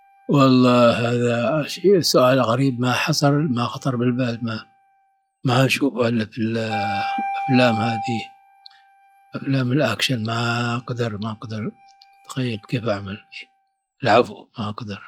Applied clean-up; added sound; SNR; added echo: classical method log-MMSE.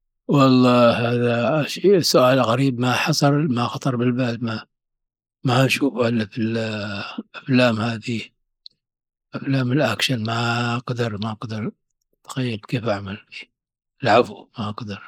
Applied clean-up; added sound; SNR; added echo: neural mask model Resemble Enhance denoiser.